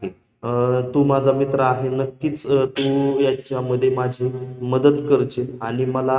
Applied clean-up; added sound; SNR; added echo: neural mask model RNNoise.